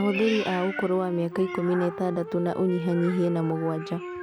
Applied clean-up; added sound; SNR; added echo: none; Wind instrument, woodwind instrument + Meow; 10 dB; none.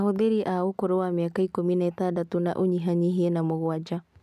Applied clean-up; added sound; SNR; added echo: none; none; none; none.